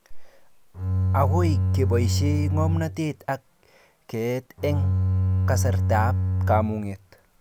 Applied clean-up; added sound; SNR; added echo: none; Bowed string instrument; -5 dB; none.